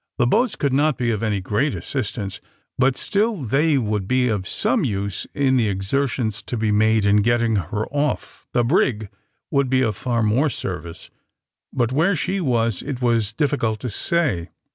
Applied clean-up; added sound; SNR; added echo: none; none; none; none.